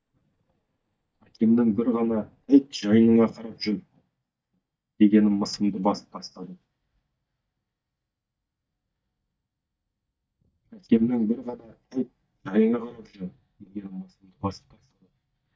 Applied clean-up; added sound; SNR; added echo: neural mask model DeepFilterNet 3.